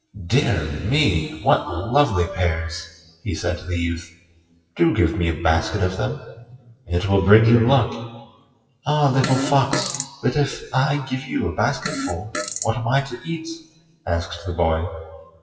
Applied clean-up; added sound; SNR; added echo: classical method WPE with log-MMSE.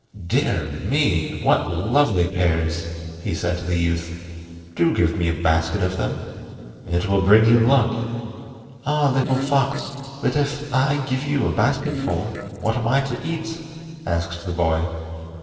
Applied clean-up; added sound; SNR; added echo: neural separator model SepFormer DNS4.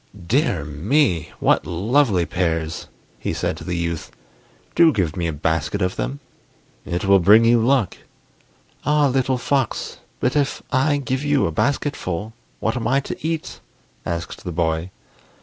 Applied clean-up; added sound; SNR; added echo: none; none; none; none.